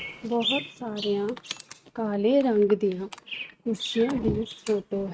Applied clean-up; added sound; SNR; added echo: neural mask model RNNoise.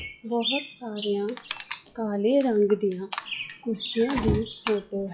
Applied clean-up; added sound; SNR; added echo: classical method log-MMSE.